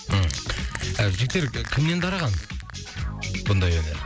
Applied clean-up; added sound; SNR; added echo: none; Crushing; 15 dB; none.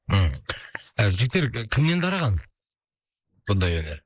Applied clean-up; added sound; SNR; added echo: neural mask model Resemble Enhance denoiser.